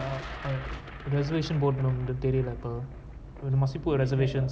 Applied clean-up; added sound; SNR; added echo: none; Thunder; 18 dB; none.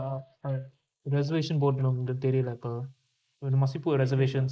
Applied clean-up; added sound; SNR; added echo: neural mask model Resemble Enhance denoiser.